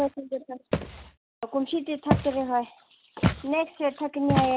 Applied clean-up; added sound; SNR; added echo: none; Walk, footsteps; 3 dB; none.